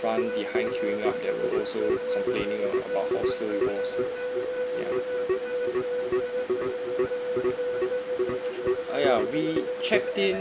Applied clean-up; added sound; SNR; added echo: none; Keyboard (musical); -4 dB; none.